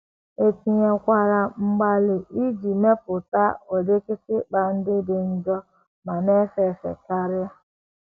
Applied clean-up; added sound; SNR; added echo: none; none; none; none.